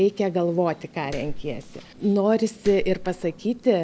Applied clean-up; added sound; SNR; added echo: none; Clapping; 10 dB; none.